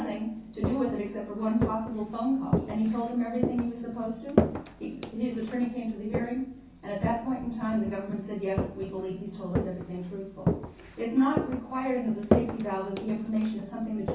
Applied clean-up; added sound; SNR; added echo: none; Walk, footsteps; 3 dB; reverberation time 0.6 s.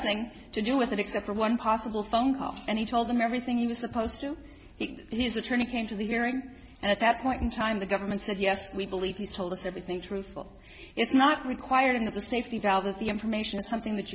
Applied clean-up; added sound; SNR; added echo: none; none; none; none.